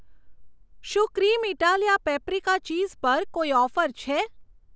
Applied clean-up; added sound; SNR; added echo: none; none; none; none.